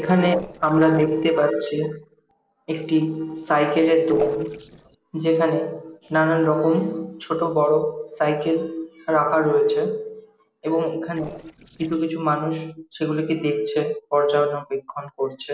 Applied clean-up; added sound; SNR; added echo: neural separator model SepFormer DNS4.